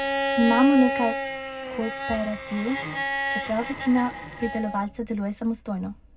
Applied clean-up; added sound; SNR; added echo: none; Bowed string instrument; 4 dB; reverberation time 0.3 s.